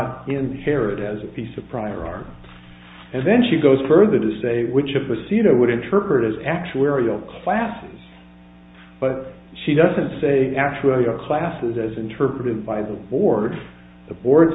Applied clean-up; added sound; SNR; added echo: none; none; none; none.